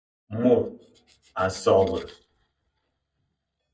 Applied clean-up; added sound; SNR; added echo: neural mask model DeepFilterNet 3.